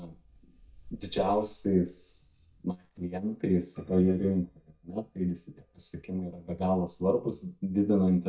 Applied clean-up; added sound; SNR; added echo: neural mask model DeepFilterNet 3.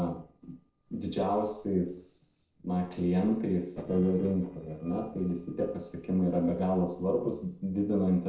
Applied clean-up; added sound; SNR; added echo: neural separator model SepFormer DNS4.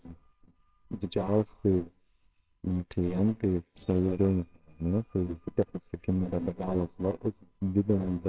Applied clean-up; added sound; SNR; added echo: neural separator model SepFormer WHAMR!.